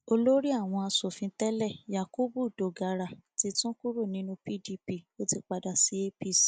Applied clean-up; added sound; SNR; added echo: none; none; none; none.